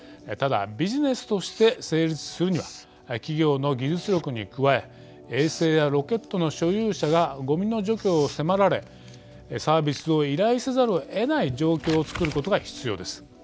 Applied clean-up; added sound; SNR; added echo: none; Writing + Organ; 19 dB; none.